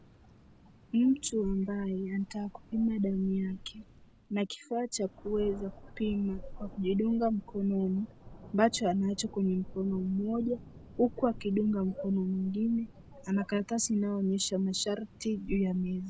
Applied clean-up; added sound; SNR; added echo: none; Thunder; 16 dB; none.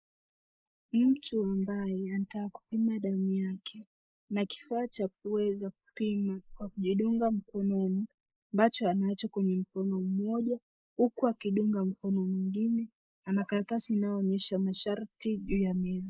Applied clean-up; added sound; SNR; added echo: neural mask model Resemble Enhance denoiser.